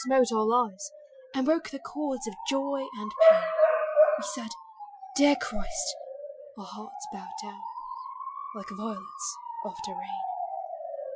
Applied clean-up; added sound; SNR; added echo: classical method Wiener filter.